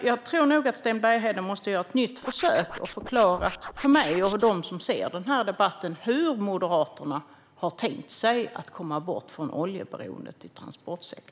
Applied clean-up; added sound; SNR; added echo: neural mask model Resemble Enhance denoiser.